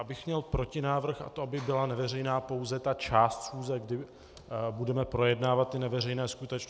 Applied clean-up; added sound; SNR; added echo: none; none; none; none.